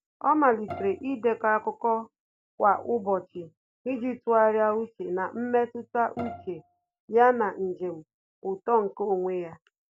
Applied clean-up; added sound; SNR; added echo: none; Bowed string instrument; 15 dB; none.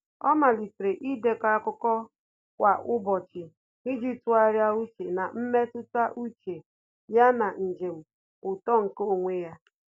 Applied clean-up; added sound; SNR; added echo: none; none; none; none.